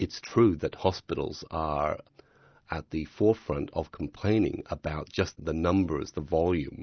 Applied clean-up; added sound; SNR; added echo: none; none; none; none.